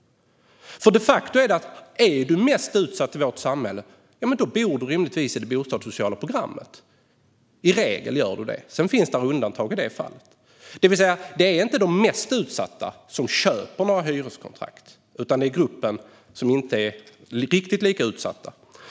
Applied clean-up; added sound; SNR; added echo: none; none; none; none.